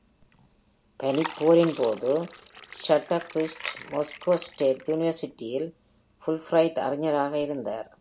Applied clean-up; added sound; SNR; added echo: none; Fill (with liquid); 18 dB; none.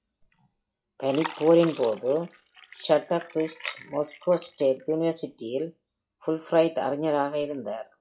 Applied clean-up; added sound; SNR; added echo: classical method log-MMSE.